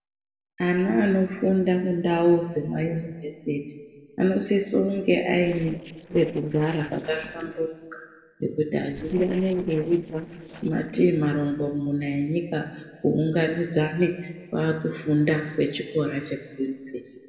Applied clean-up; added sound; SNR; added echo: neural separator model SepFormer DNS4.